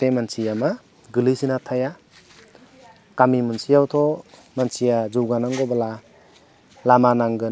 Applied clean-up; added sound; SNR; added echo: none; none; none; none.